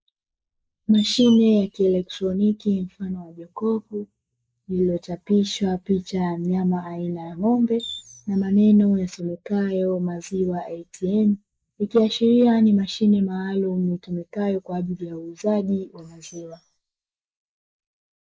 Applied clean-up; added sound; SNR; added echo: neural mask model Resemble Enhance denoiser.